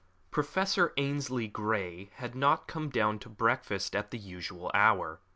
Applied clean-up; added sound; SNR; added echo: none; none; none; none.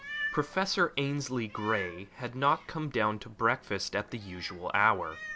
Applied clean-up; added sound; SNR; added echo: none; Meow; 13 dB; none.